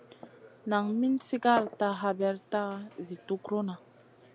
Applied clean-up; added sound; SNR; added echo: none; Glass; 15 dB; none.